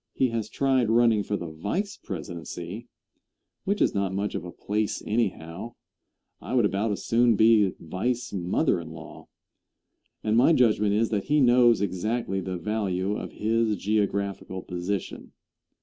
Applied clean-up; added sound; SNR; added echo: none; none; none; none.